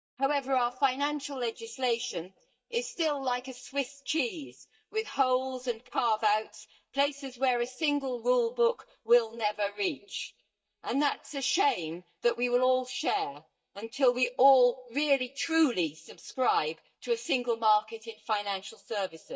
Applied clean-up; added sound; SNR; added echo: neural mask model DeepFilterNet 3.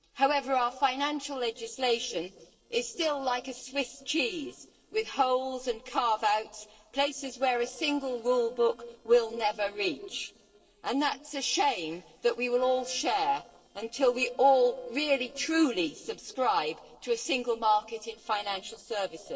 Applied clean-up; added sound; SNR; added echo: neural separator model SepFormer DNS4.